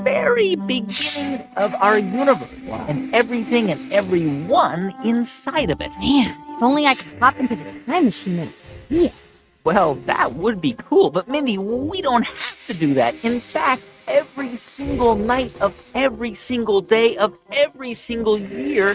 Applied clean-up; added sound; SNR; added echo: neural mask model RNNoise.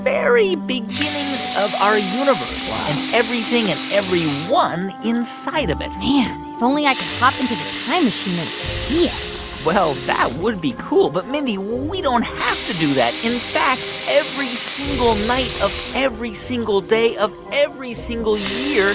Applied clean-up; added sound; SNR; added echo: none; Sink (filling or washing) / Water tap, faucet / Liquid; 12 dB; none.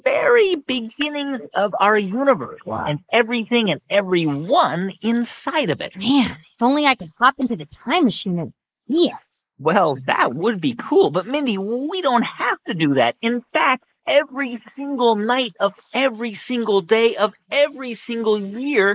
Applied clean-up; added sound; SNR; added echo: neural mask model Resemble Enhance denoiser.